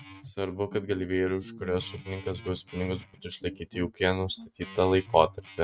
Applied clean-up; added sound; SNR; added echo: neural mask model RNNoise.